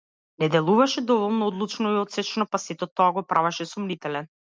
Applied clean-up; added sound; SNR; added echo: none; none; none; none.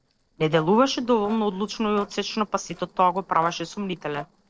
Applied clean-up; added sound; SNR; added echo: neural separator model SepFormer DNS4.